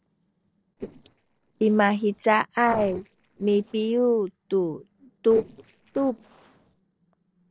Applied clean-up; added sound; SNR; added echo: neural separator model SepFormer DNS4.